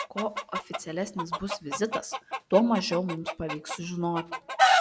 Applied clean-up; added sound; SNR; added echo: none; Chicken, rooster; 0 dB; none.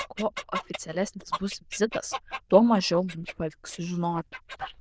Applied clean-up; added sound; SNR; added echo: neural diffusion model UNIVERSE++.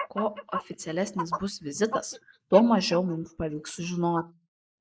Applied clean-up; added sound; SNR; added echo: neural mask model Resemble Enhance denoiser.